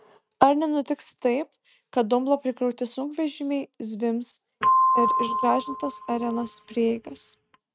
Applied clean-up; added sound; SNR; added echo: neural mask model RNNoise.